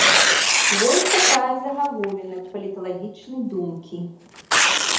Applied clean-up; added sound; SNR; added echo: none; Tearing; -5 dB; reverberation time 2.1 s.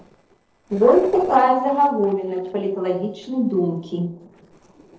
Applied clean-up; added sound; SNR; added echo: neural separator model SepFormer DNS4.